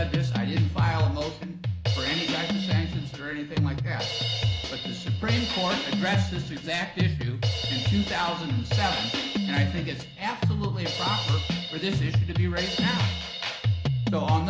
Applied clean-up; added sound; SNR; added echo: none; Drum kit; -5 dB; none.